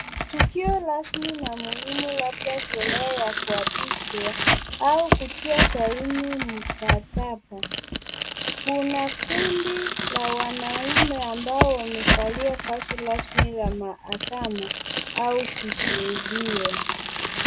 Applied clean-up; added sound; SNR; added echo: none; Tearing; -2 dB; none.